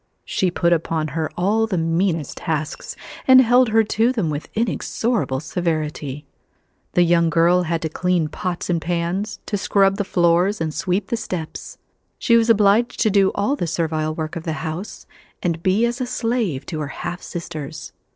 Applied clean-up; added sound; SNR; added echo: neural separator model SepFormer DNS4.